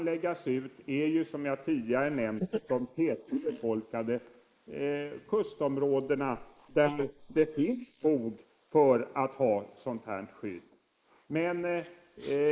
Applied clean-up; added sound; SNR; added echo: neural mask model Resemble Enhance denoiser.